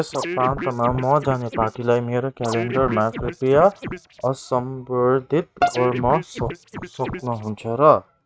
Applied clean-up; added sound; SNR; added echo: neural mask model RNNoise.